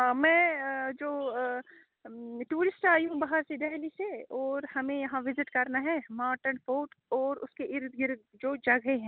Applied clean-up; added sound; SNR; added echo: none; none; none; none.